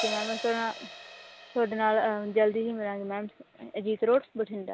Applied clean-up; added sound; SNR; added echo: none; Crash cymbal; 12 dB; none.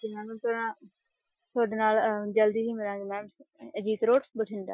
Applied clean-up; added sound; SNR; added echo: classical method Wiener filter.